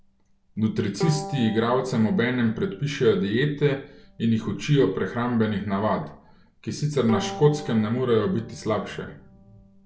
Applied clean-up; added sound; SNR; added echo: none; Bowed string instrument; 16 dB; none.